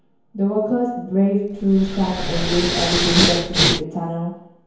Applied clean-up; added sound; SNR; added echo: none; Respiratory sounds; 2 dB; reverberation time 1.0 s.